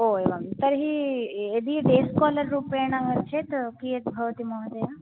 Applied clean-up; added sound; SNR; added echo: none; none; none; none.